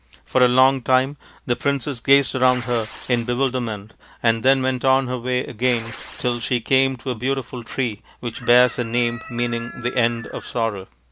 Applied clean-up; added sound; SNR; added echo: none; Chicken, rooster + Tearing; 14 dB; none.